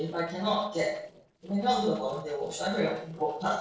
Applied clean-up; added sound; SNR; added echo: neural separator model SepFormer DNS4.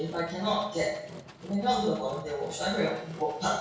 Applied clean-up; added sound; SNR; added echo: none; Engine; 15 dB; reverberation time 0.6 s.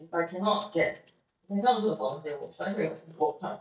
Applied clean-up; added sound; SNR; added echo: neural mask model DeepFilterNet 3.